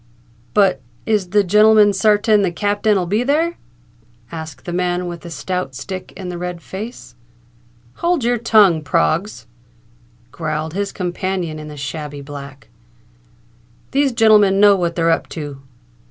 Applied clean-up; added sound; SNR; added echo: none; none; none; none.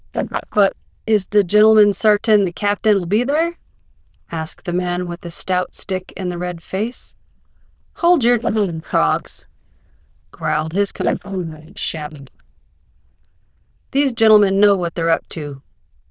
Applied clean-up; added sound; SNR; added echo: neural diffusion model UNIVERSE++.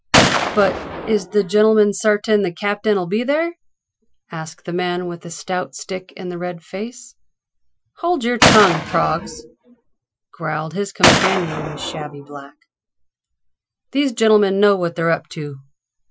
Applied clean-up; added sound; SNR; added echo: classical method Wiener filter.